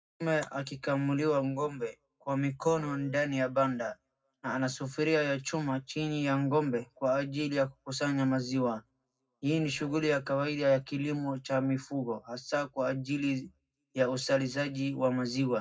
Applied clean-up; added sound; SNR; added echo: none; Dog; 19 dB; reverberation time 0.3 s.